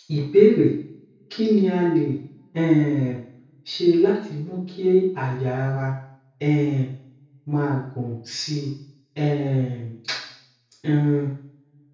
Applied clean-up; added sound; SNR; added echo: none; none; none; reverberation time 0.6 s.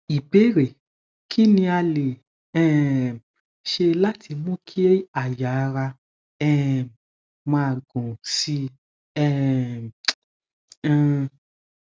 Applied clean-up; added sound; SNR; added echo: none; none; none; none.